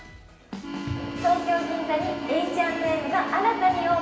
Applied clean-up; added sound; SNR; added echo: none; Organ; 8 dB; reverberation time 1.2 s.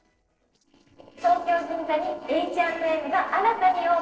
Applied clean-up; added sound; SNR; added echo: neural separator model SepFormer DNS4.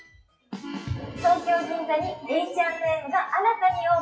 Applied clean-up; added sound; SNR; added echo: classical method WPE with log-MMSE.